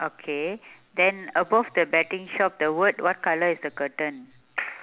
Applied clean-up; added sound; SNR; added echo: none; none; none; none.